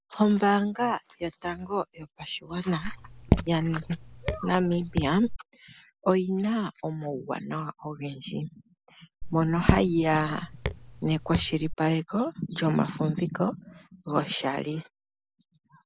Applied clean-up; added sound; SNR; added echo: none; Raindrop / Drip; 3 dB; none.